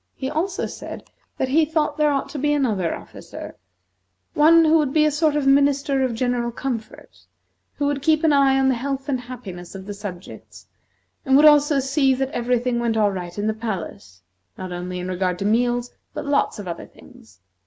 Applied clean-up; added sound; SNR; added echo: none; none; none; none.